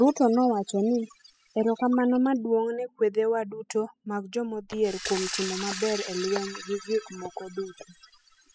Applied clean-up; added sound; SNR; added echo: classical method spectral subtraction.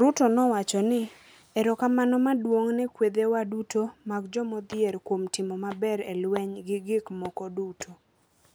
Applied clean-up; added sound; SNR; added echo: none; none; none; none.